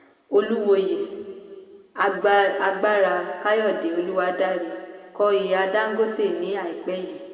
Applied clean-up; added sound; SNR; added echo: none; none; none; reverberation time 1.9 s.